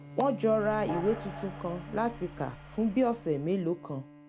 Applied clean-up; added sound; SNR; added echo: none; Bowed string instrument + Train; 12 dB; none.